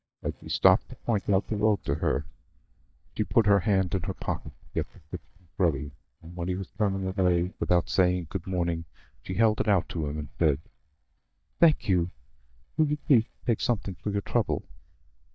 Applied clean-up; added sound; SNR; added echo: neural mask model DeepFilterNet 3.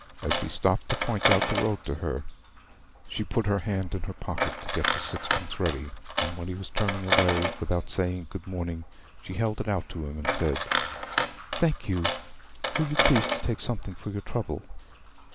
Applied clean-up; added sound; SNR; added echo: none; Coin (dropping); 0 dB; none.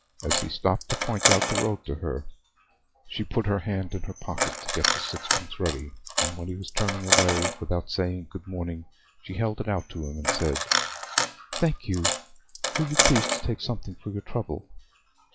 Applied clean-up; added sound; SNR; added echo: classical method log-MMSE.